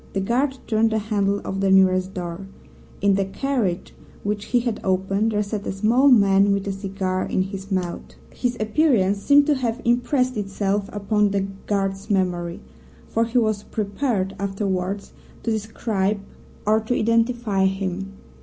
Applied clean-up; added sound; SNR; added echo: none; none; none; none.